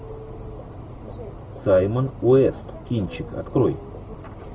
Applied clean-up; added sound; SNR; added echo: none; none; none; none.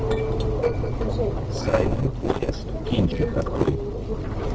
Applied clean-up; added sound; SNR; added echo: neural separator model SepFormer DNS4.